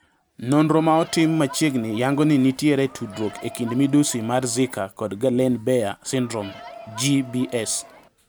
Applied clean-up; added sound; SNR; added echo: none; Crowd; 19 dB; none.